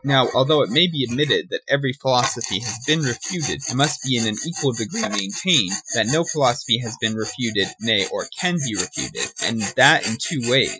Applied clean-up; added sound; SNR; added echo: classical method Wiener filter.